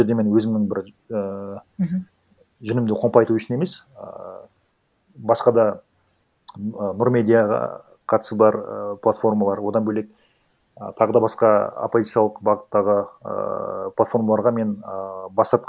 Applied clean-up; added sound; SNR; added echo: none; none; none; none.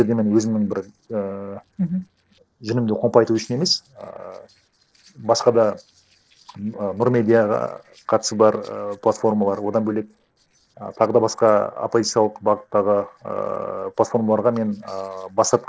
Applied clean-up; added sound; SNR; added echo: neural separator model SepFormer DNS4.